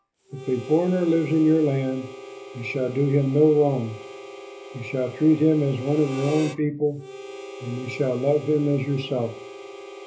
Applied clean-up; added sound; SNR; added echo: none; Harmonica; 15 dB; reverberation time 0.3 s.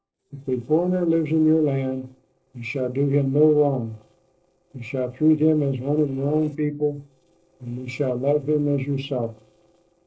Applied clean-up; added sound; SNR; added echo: neural separator model SepFormer DNS4.